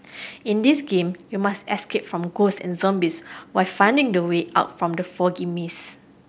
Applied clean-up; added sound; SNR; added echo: none; none; none; none.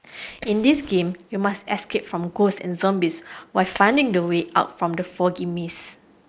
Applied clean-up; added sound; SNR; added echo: neural mask model Resemble Enhance denoiser.